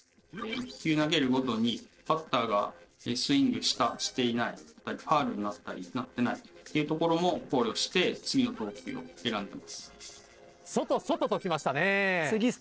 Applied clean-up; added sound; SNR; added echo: neural separator model SepFormer DNS4.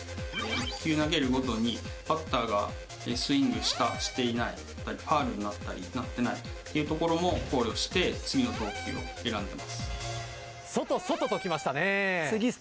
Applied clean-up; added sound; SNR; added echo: none; Cupboard open or close / Door; 12 dB; none.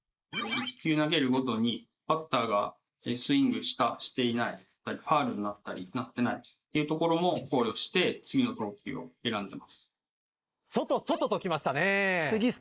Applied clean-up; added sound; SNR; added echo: neural mask model Resemble Enhance denoiser.